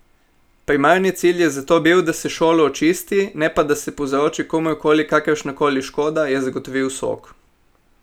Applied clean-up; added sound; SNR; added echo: none; none; none; none.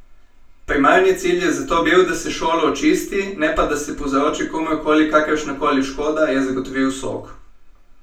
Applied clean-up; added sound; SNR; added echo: none; none; none; reverberation time 0.3 s.